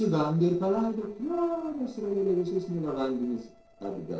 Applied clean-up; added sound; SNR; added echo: neural separator model SepFormer DNS4.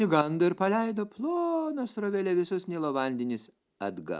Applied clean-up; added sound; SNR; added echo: none; none; none; none.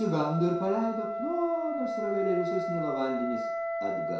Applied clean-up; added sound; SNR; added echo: none; Wind instrument, woodwind instrument; 2 dB; reverberation time 0.6 s.